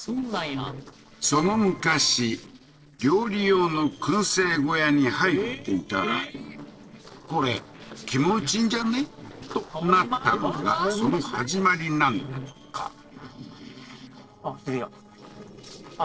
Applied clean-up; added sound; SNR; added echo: neural separator model SepFormer DNS4.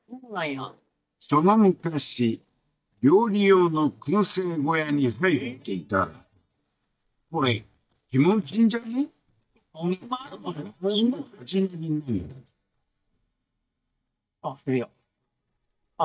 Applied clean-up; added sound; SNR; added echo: neural mask model DeepFilterNet 3.